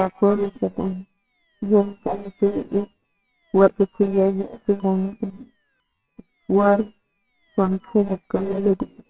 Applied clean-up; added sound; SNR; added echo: neural separator model SepFormer WHAMR!.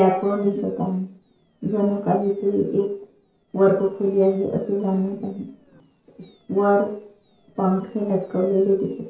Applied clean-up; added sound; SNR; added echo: neural separator model SepFormer DNS4.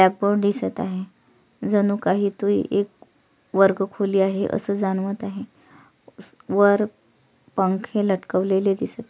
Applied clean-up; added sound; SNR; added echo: none; none; none; none.